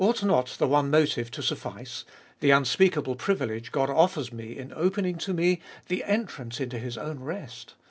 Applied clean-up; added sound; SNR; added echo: none; none; none; none.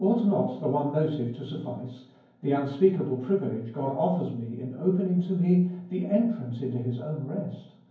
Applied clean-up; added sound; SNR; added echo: none; none; none; reverberation time 0.9 s.